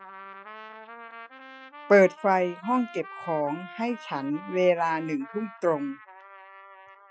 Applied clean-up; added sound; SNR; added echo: classical method Wiener filter.